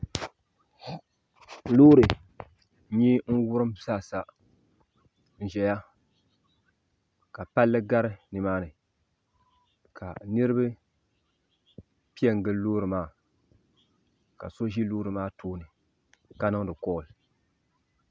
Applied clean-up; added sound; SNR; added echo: none; none; none; none.